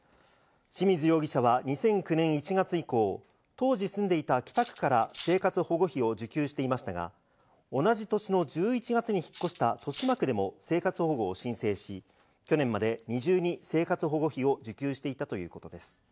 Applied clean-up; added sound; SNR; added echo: none; Cutlery, silverware; 9 dB; none.